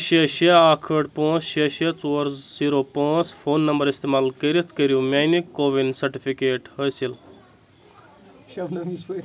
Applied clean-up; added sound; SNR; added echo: none; none; none; none.